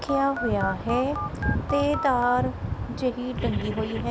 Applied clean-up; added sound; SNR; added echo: none; Telephone; 10 dB; none.